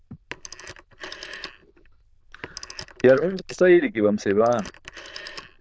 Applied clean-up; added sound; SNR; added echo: neural diffusion model UNIVERSE++.